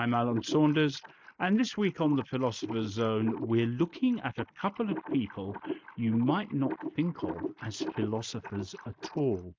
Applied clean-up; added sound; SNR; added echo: neural mask model Resemble Enhance denoiser.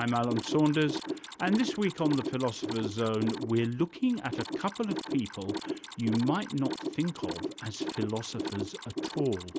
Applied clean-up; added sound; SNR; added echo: none; Mechanisms; 6 dB; none.